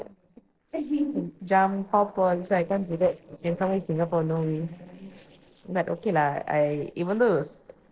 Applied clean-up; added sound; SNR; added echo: neural separator model SepFormer DNS4.